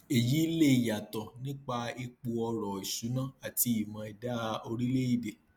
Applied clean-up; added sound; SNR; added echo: none; none; none; none.